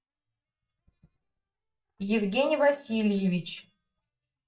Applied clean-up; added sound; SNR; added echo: neural mask model DeepFilterNet 3.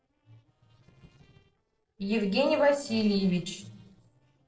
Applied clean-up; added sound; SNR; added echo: neural separator model SepFormer DNS4.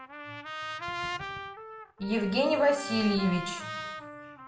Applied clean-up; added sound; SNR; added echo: none; Trumpet; 8 dB; reverberation time 0.5 s.